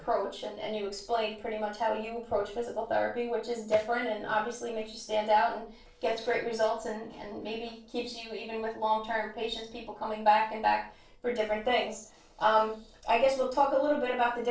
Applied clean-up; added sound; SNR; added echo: neural separator model SepFormer DNS4.